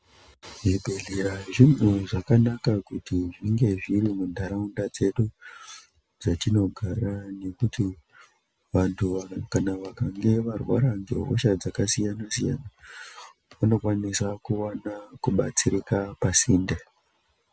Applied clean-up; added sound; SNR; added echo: none; none; none; none.